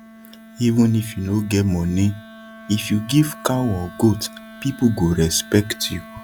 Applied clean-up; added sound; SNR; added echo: none; Wind instrument, woodwind instrument; 19 dB; none.